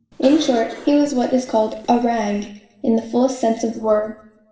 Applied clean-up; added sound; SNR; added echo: none; Cough; 18 dB; reverberation time 0.8 s.